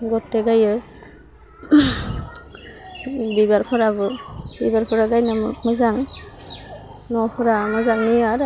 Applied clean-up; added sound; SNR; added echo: none; none; none; none.